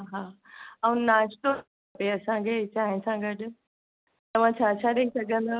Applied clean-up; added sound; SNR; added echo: none; none; none; none.